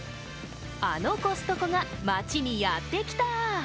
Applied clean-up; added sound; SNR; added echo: none; none; none; none.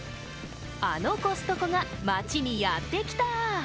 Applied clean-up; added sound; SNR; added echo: none; Gurgling; 19 dB; none.